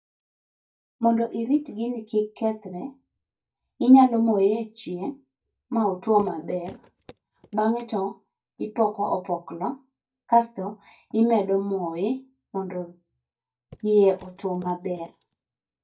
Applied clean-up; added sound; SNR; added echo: neural mask model DeepFilterNet 3.